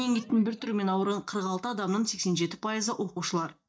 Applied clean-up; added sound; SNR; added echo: neural mask model DeepFilterNet 3.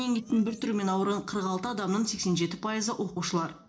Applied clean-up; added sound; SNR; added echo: neural separator model SepFormer DNS4.